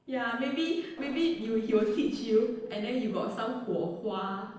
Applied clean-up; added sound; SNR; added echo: neural separator model SepFormer DNS4.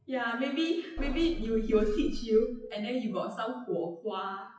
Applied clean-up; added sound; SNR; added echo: classical method WPE with log-MMSE.